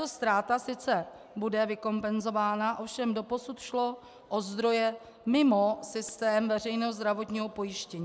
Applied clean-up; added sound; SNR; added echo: none; none; none; none.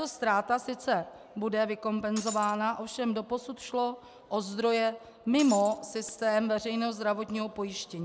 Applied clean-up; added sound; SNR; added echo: none; Shatter; 11 dB; none.